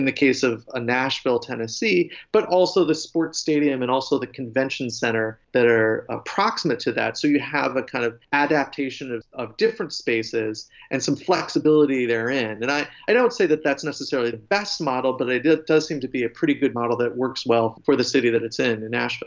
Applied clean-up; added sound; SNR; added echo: none; none; none; none.